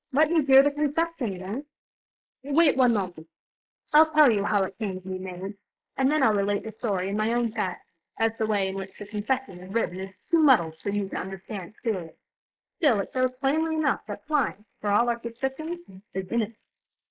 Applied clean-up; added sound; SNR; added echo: neural mask model Resemble Enhance denoiser.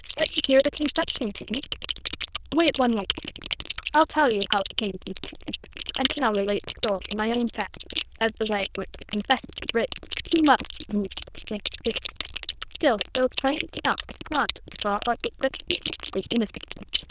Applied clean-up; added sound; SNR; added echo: neural diffusion model UNIVERSE++.